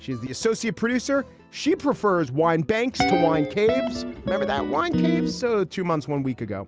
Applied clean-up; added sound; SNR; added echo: none; Guitar; 3 dB; none.